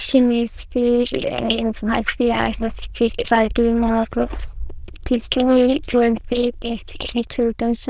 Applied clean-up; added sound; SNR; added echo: neural diffusion model UNIVERSE++.